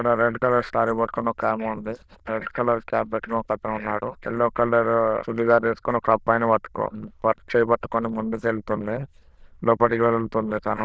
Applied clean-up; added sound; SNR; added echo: neural diffusion model UNIVERSE++.